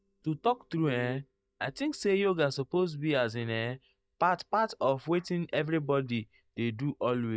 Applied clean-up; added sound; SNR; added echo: neural mask model DeepFilterNet 3.